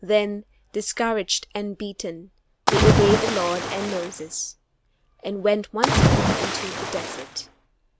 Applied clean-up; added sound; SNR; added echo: none; Splash, splatter; -4 dB; none.